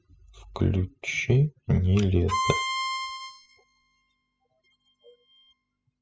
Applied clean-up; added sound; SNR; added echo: classical method spectral subtraction.